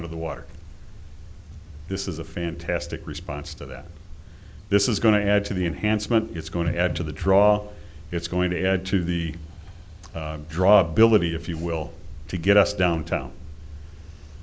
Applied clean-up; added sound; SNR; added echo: none; none; none; none.